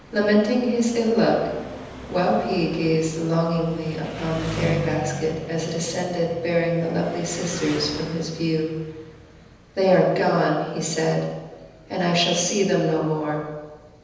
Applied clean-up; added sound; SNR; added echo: none; Engine; 13 dB; reverberation time 1.1 s.